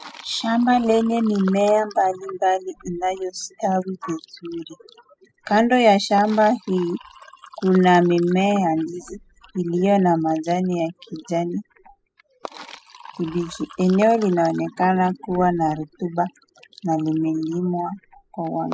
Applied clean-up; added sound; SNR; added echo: classical method spectral subtraction.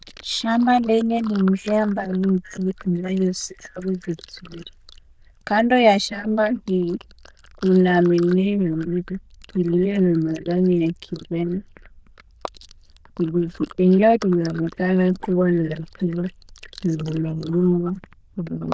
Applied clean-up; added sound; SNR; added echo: neural diffusion model UNIVERSE++.